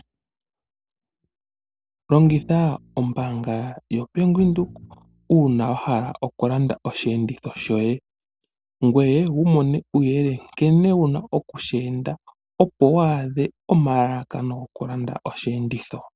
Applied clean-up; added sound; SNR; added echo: neural separator model SepFormer DNS4.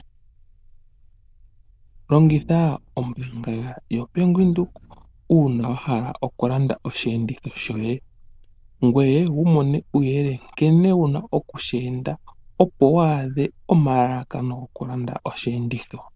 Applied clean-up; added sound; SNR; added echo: neural diffusion model UNIVERSE++.